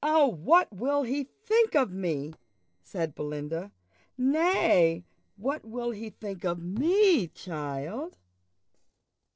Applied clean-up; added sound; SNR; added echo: neural separator model SepFormer DNS4.